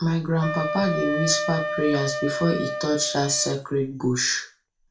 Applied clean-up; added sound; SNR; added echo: none; Wind instrument, woodwind instrument; 5 dB; reverberation time 0.3 s.